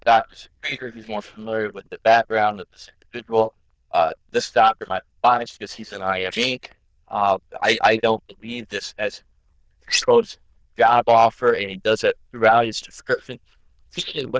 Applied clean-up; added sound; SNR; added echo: neural diffusion model UNIVERSE++.